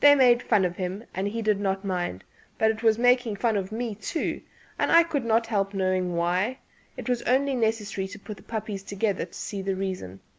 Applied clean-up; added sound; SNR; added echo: none; none; none; none.